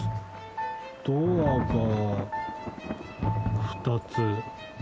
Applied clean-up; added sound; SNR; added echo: none; Thunder; 11 dB; none.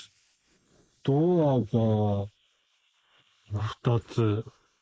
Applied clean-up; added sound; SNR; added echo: neural mask model Resemble Enhance denoiser.